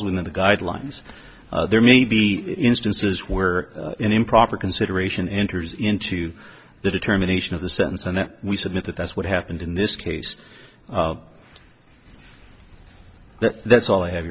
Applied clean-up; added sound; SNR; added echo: none; none; none; none.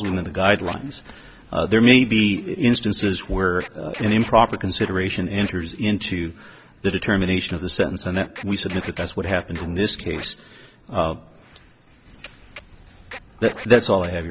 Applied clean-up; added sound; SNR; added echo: none; Scratching (performance technique); 20 dB; none.